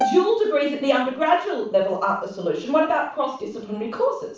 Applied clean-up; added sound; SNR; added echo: none; Bowed string instrument; 6 dB; reverberation time 0.4 s.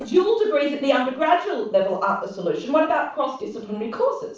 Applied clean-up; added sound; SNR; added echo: neural separator model SepFormer DNS4.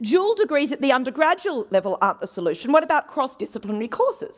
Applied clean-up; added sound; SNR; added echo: none; none; none; none.